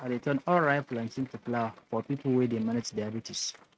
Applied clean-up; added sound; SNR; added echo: neural mask model RNNoise.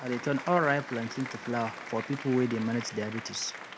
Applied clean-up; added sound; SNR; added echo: none; Applause; 11 dB; none.